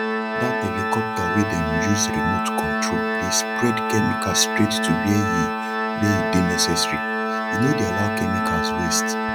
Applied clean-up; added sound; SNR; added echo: none; Organ; -1 dB; none.